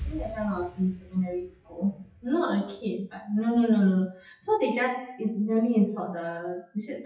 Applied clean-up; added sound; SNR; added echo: classical method WPE with log-MMSE.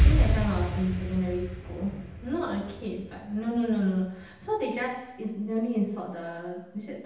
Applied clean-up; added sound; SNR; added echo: none; Explosion; -1 dB; reverberation time 0.9 s.